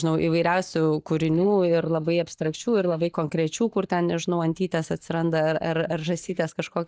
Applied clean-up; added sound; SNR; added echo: neural mask model DeepFilterNet 3.